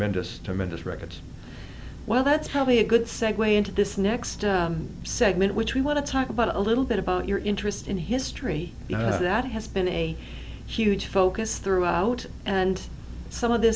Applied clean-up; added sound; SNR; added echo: none; none; none; none.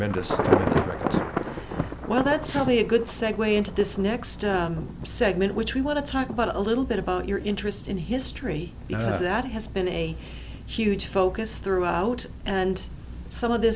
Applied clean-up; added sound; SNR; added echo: none; Thunder / Traffic noise, roadway noise / Rain / Insect; 7 dB; none.